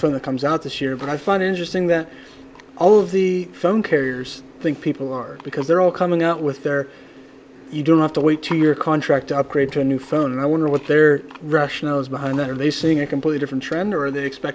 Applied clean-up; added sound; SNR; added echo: none; none; none; none.